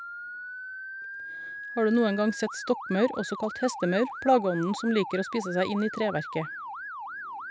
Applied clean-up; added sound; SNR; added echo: none; Motor vehicle (road) / Siren; 10 dB; none.